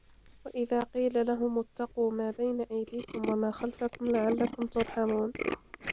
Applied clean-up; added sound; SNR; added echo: none; Tools; 11 dB; none.